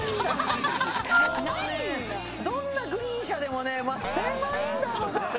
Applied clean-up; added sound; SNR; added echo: none; Wind instrument, woodwind instrument; -2 dB; none.